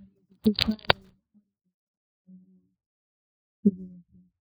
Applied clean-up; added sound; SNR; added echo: neural mask model DeepFilterNet 3.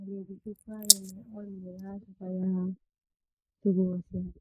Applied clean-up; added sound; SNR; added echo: neural mask model Resemble Enhance denoiser.